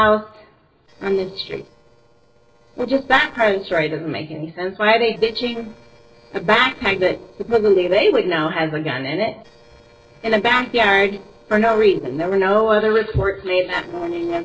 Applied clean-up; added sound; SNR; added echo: neural separator model SepFormer DNS4.